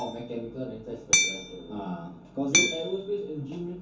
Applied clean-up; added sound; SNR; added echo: none; Hammer; -3 dB; reverberation time 0.3 s.